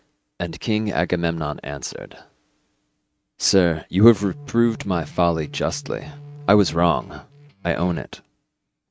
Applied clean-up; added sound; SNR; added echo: neural mask model RNNoise.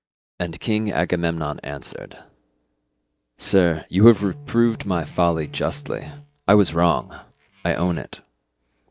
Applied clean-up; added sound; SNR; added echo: neural mask model DeepFilterNet 3.